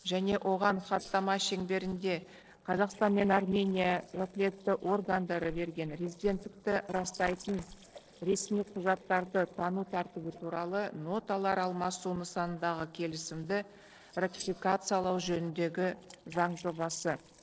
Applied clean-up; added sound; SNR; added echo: neural separator model SepFormer DNS4.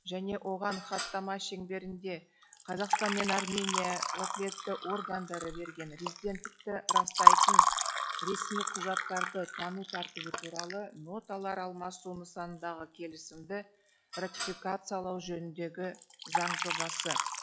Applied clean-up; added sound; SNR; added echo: classical method log-MMSE.